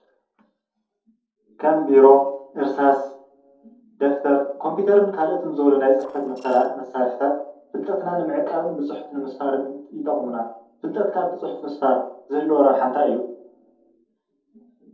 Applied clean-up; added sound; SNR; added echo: neural separator model SepFormer DNS4.